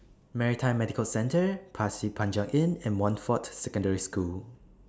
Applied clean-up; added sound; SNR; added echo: none; none; none; none.